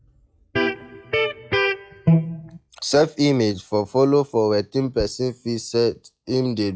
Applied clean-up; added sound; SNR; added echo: classical method log-MMSE.